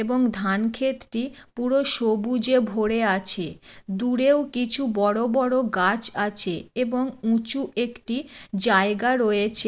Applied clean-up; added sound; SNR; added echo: none; none; none; none.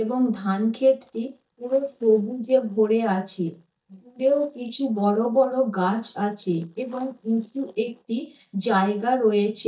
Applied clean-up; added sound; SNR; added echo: neural mask model DeepFilterNet 3.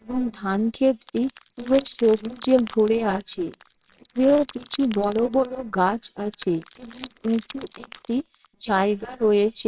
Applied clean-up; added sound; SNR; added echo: neural separator model SepFormer WHAMR!.